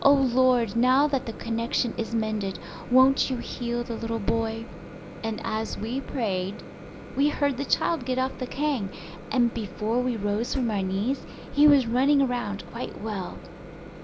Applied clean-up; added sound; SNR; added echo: none; Microwave oven; 15 dB; none.